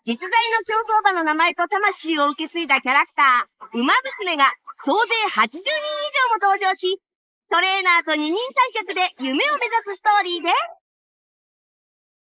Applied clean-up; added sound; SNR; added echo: neural mask model Resemble Enhance denoiser.